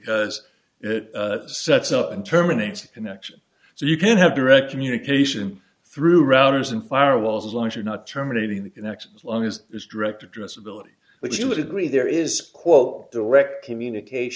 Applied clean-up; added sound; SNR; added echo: none; none; none; none.